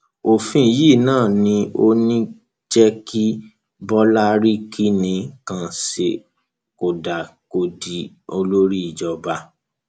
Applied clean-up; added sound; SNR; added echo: none; none; none; none.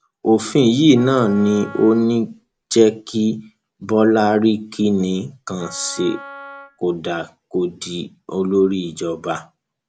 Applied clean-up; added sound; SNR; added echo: none; Wind instrument, woodwind instrument; 20 dB; none.